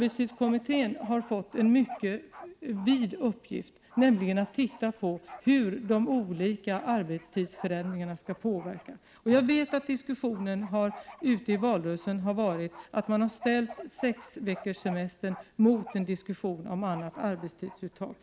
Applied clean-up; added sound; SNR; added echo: none; Bark; 20 dB; none.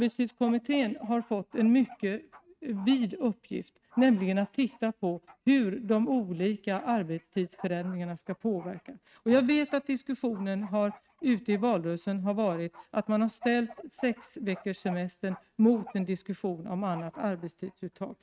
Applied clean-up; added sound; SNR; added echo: neural mask model RNNoise.